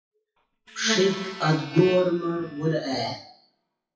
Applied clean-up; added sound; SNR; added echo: classical method WPE with log-MMSE.